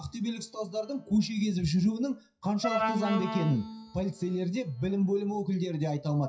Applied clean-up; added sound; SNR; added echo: classical method WPE with log-MMSE.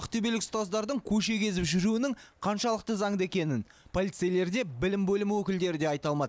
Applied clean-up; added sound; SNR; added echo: none; none; none; none.